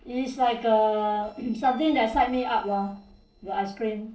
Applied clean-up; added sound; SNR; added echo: neural separator model SepFormer DNS4.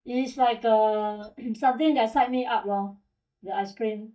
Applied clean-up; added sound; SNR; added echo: neural mask model DeepFilterNet 3.